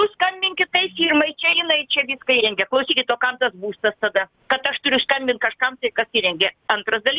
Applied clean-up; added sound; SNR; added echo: none; none; none; none.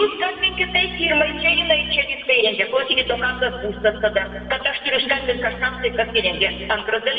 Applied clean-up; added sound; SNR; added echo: none; Bowed string instrument; 15 dB; reverberation time 1.4 s.